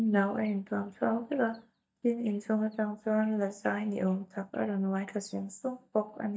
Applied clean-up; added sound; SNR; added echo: neural mask model DeepFilterNet 3.